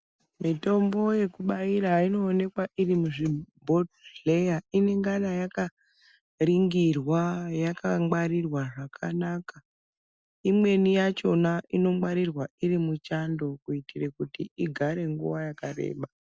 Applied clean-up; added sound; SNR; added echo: none; none; none; none.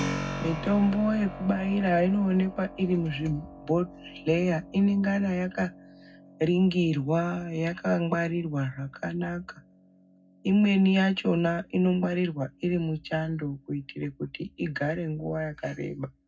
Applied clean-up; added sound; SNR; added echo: none; Keyboard (musical); 15 dB; reverberation time 0.3 s.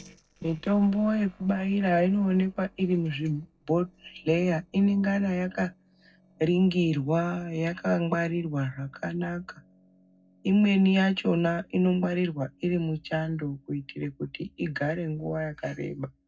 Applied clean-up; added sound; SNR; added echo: neural separator model SepFormer DNS4.